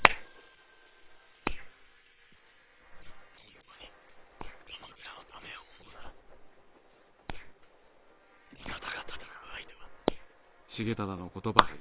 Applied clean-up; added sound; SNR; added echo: neural separator model SepFormer WHAM!.